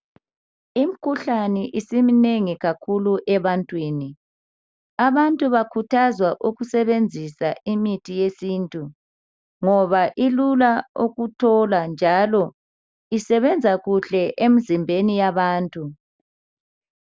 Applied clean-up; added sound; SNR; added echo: none; none; none; none.